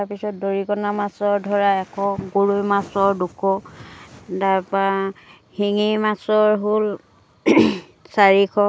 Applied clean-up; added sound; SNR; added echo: none; none; none; none.